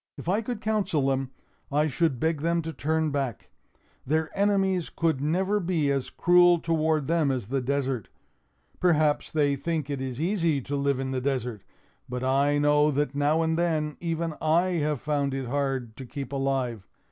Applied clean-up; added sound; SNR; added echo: none; none; none; none.